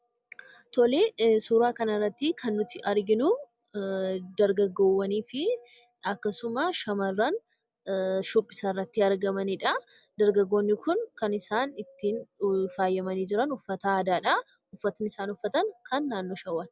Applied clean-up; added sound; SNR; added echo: none; none; none; none.